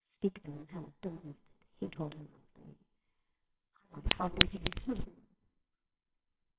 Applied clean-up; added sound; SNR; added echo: neural separator model SepFormer WHAMR!.